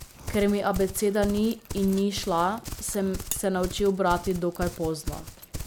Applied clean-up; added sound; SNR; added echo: none; Livestock, farm animals, working animals; 10 dB; none.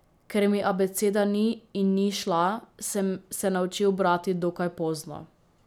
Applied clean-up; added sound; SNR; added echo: none; none; none; none.